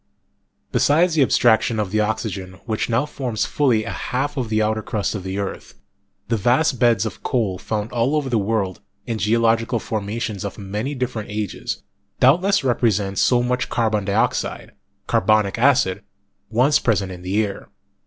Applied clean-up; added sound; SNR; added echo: none; none; none; none.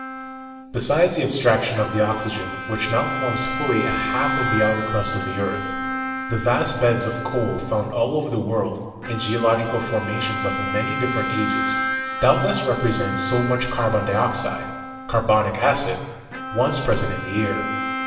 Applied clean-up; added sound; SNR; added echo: none; Bowed string instrument; 6 dB; reverberation time 1.4 s.